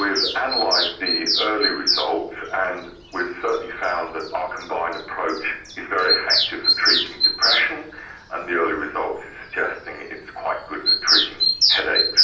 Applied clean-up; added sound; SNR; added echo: none; Bird vocalization, bird call, bird song; -2 dB; reverberation time 0.6 s.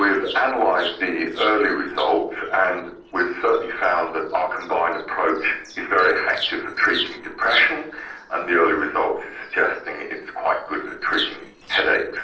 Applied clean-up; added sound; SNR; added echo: neural separator model SepFormer DNS4.